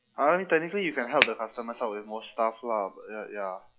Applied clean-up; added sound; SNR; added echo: classical method log-MMSE.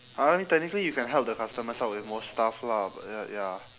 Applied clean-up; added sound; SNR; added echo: none; none; none; none.